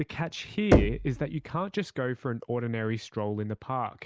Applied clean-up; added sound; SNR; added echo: none; Knock; -2 dB; none.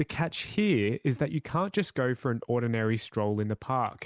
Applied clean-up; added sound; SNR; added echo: none; none; none; none.